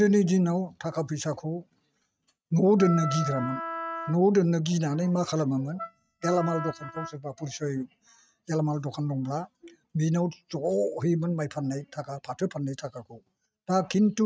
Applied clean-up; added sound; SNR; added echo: neural mask model RNNoise.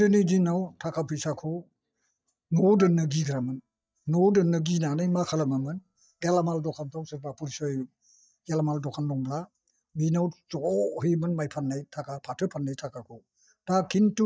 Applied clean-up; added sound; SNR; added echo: neural mask model DeepFilterNet 3.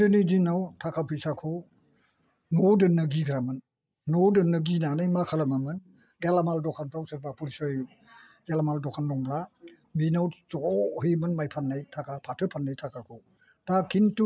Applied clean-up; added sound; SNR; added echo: neural mask model Resemble Enhance denoiser.